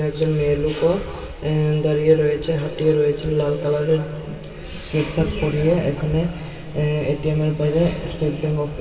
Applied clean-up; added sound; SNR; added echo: none; none; none; reverberation time 2.9 s.